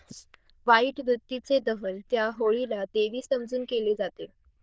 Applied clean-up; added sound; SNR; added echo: neural diffusion model UNIVERSE++.